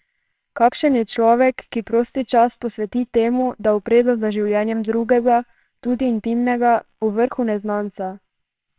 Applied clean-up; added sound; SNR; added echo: neural separator model SepFormer WHAMR!.